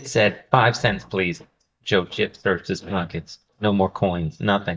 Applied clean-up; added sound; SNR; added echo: neural mask model DeepFilterNet 3.